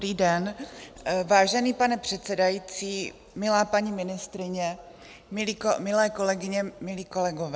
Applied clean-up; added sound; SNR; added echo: none; none; none; none.